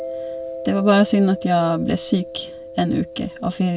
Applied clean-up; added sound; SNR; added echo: none; Mallet percussion; 12 dB; none.